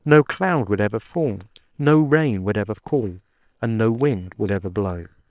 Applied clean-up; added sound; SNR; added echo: neural separator model SepFormer WHAM!.